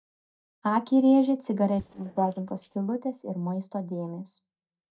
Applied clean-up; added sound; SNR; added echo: neural mask model DeepFilterNet 3.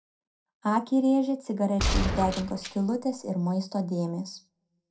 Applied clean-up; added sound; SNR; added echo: none; Gunshot, gunfire; 2 dB; reverberation time 0.2 s.